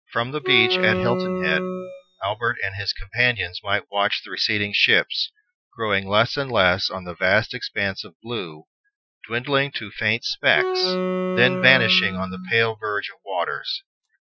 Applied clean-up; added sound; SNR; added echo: classical method Wiener filter.